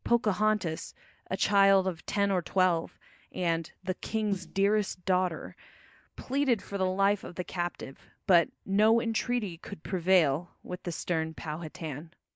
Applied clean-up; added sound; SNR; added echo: neural mask model Resemble Enhance denoiser.